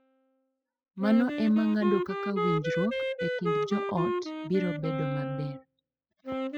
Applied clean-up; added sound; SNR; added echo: classical method spectral subtraction.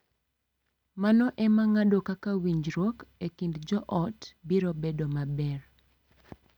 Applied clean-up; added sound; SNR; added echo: none; none; none; none.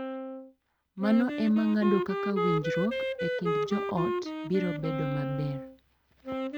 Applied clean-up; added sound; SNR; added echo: none; Wind instrument, woodwind instrument; 2 dB; none.